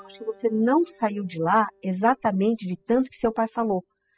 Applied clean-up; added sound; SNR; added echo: classical method spectral subtraction.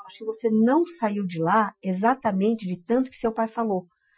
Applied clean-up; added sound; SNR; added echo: classical method Wiener filter.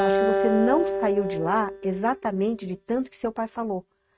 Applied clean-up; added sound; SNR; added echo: neural mask model RNNoise.